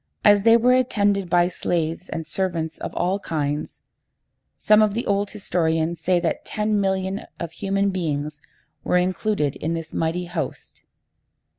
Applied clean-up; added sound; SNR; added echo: none; none; none; none.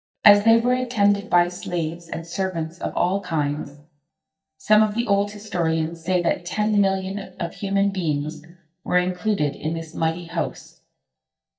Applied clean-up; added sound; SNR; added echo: neural mask model DeepFilterNet 3.